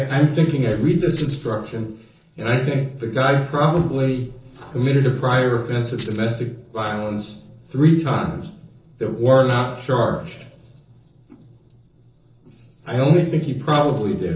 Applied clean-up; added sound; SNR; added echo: neural separator model SepFormer DNS4.